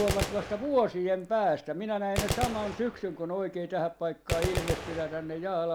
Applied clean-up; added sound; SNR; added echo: none; Gunshot, gunfire; 6 dB; none.